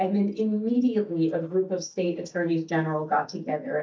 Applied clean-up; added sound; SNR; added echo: neural mask model DeepFilterNet 3.